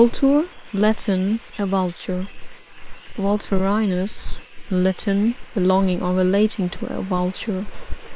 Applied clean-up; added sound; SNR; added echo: neural separator model SepFormer WHAM!.